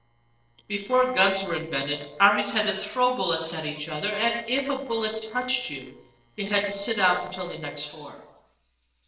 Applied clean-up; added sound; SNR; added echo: neural separator model SepFormer DNS4.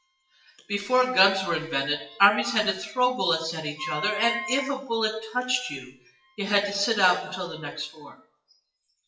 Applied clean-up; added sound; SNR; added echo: classical method WPE with log-MMSE.